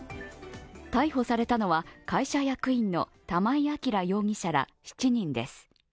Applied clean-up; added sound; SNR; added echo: none; none; none; none.